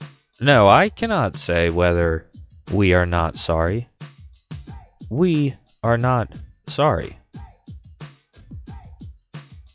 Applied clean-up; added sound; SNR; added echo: classical method log-MMSE.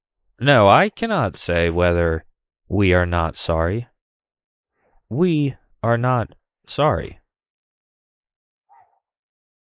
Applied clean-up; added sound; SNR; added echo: neural mask model Resemble Enhance denoiser.